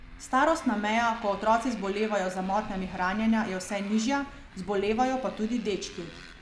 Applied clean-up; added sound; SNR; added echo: none; Motorcycle; 18 dB; none.